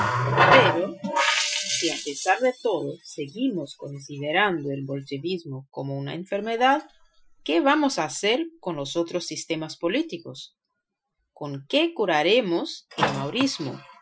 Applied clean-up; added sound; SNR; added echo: classical method Wiener filter.